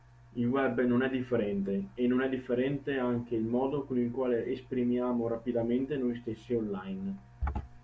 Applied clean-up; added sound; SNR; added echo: none; none; none; none.